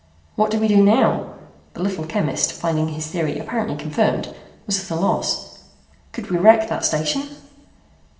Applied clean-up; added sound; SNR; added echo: none; none; none; reverberation time 0.9 s.